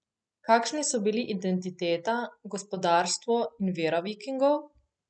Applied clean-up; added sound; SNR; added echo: none; none; none; none.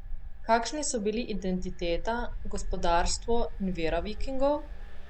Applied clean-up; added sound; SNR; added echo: none; Engine; 0 dB; none.